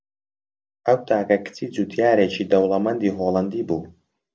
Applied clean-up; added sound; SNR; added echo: none; none; none; none.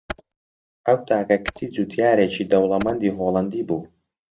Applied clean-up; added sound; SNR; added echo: neural mask model RNNoise.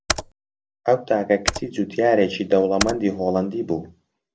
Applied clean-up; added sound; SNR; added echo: none; Computer keyboard; 9 dB; none.